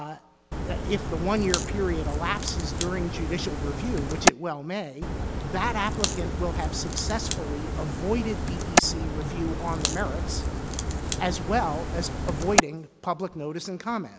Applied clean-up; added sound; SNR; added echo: none; Crack; -3 dB; none.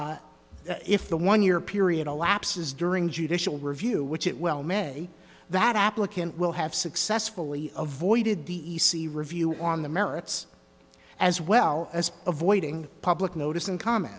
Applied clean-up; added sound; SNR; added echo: none; none; none; none.